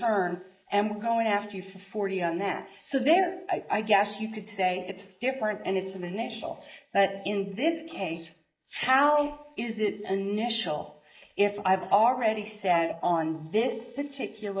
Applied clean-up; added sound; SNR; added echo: neural mask model Resemble Enhance denoiser.